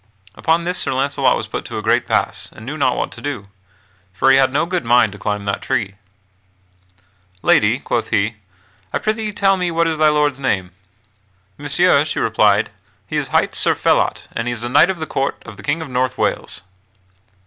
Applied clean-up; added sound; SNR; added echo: none; none; none; none.